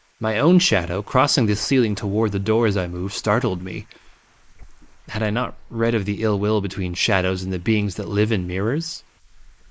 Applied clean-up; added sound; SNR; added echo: neural mask model Resemble Enhance denoiser.